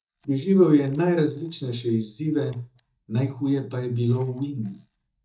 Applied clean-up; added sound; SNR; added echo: neural mask model DeepFilterNet 3.